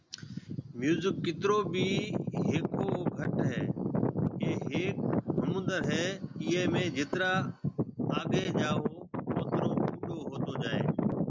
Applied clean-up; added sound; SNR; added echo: none; none; none; none.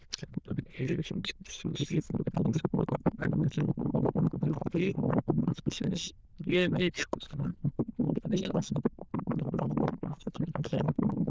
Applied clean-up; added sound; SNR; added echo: neural diffusion model UNIVERSE++.